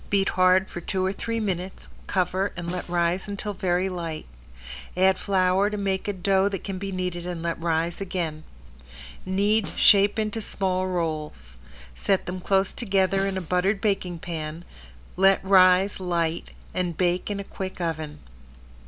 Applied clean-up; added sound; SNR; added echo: none; Snare drum; 19 dB; none.